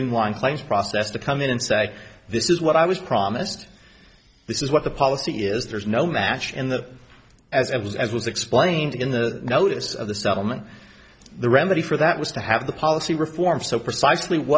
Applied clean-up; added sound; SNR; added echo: none; none; none; none.